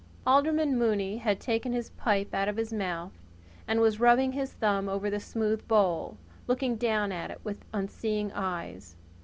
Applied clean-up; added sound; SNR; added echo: none; none; none; none.